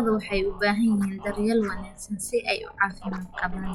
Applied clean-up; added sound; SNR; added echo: classical method log-MMSE.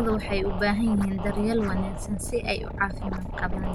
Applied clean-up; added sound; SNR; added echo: none; Boat, Water vehicle + Scratching (performance technique); 3 dB; none.